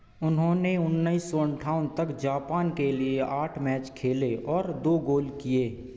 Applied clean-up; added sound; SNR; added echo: none; none; none; none.